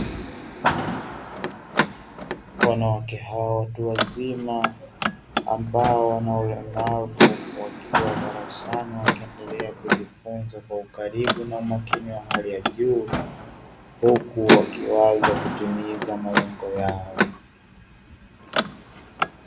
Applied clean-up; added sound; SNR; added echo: none; Car; 0 dB; none.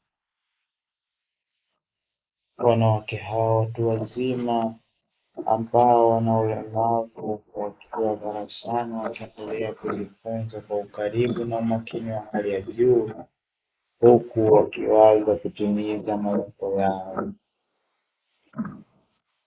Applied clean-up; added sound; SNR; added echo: neural mask model Resemble Enhance denoiser.